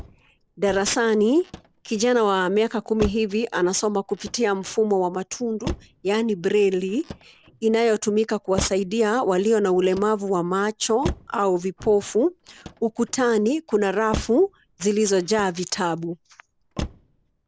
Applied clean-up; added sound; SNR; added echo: none; Motor vehicle (road); 15 dB; none.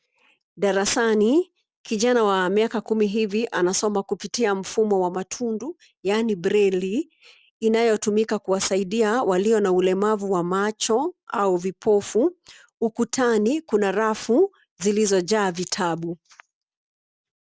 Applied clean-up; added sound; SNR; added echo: none; none; none; none.